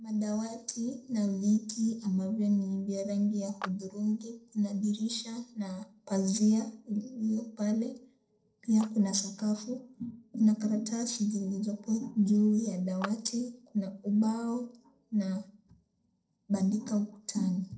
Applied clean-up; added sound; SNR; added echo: neural separator model SepFormer DNS4.